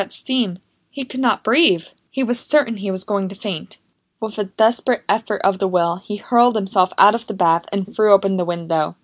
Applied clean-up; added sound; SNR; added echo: none; none; none; none.